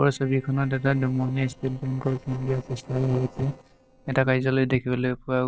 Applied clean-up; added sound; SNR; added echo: neural separator model SepFormer DNS4.